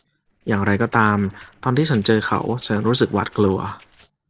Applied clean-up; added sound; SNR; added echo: neural separator model SepFormer DNS4.